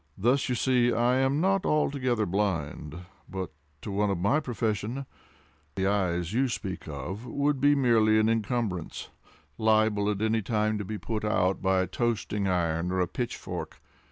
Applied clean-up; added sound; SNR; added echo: none; none; none; none.